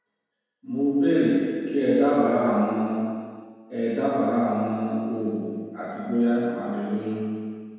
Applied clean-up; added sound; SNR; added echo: none; none; none; reverberation time 1.9 s.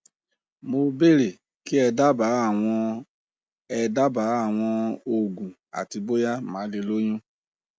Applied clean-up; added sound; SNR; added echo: none; none; none; none.